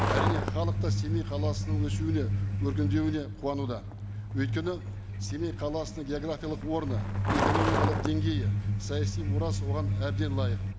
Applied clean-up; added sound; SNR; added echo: none; Truck; -4 dB; none.